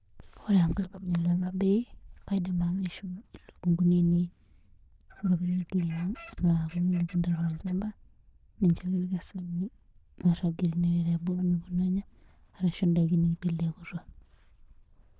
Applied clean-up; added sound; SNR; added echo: neural diffusion model UNIVERSE++.